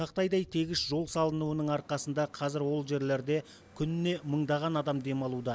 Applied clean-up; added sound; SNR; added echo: none; none; none; none.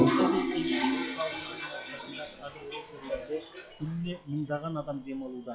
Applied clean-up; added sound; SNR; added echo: classical method log-MMSE.